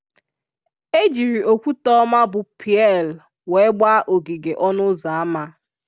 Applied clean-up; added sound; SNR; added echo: none; none; none; none.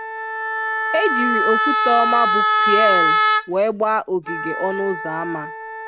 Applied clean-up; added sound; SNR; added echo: none; Wind instrument, woodwind instrument; -3 dB; none.